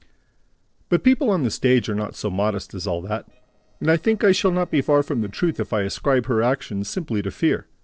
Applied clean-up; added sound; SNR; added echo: neural separator model SepFormer DNS4.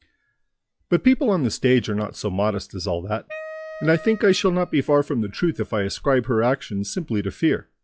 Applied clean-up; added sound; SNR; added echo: classical method log-MMSE.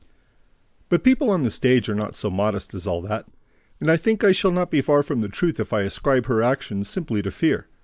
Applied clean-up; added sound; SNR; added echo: neural mask model Resemble Enhance denoiser.